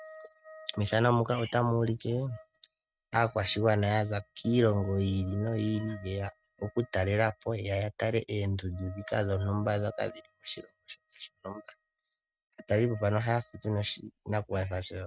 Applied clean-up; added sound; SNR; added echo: neural mask model RNNoise.